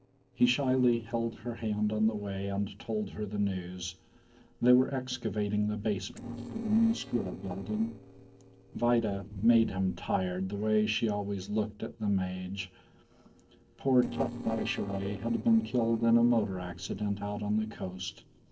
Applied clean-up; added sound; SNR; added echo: neural separator model SepFormer DNS4.